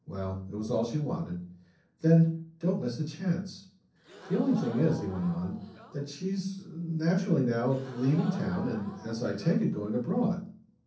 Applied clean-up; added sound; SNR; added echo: neural separator model SepFormer DNS4.